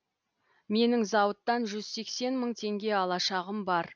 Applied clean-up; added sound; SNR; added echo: none; none; none; none.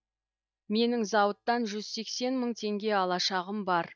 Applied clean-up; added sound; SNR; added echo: neural mask model DeepFilterNet 3.